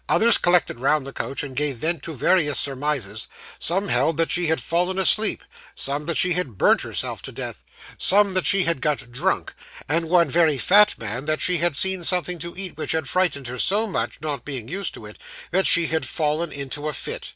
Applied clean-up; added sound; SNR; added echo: none; none; none; none.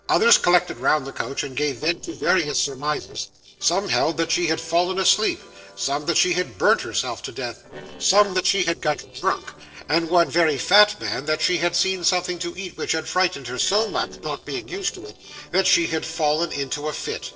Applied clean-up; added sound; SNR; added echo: neural separator model SepFormer DNS4.